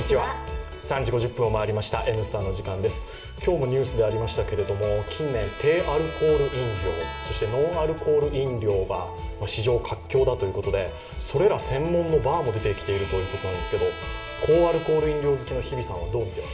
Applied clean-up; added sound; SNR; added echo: none; Trumpet; 18 dB; reverberation time 0.9 s.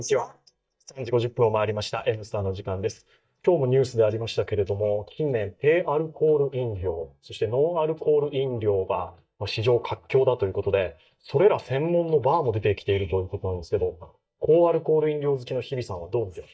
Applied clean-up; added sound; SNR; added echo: neural mask model DeepFilterNet 3.